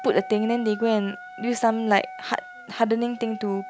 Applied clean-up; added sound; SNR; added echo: none; Wind instrument, woodwind instrument; 15 dB; none.